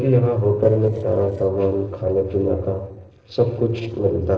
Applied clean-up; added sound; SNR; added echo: neural separator model SepFormer DNS4.